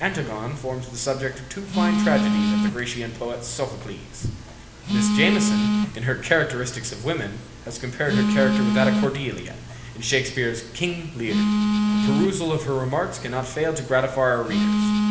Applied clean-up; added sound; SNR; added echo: none; Telephone; -1 dB; reverberation time 1.0 s.